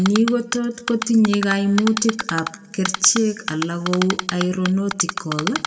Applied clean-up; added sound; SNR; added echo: none; Typing; 8 dB; reverberation time 1.0 s.